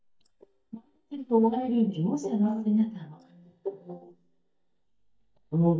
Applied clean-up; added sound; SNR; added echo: neural mask model DeepFilterNet 3.